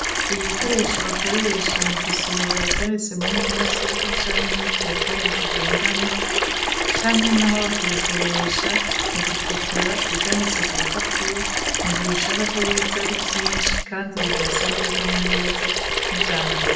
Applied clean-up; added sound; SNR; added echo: none; Sink (filling or washing) / Water tap, faucet; -4 dB; reverberation time 0.6 s.